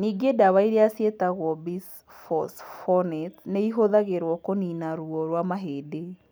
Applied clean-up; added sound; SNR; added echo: none; none; none; none.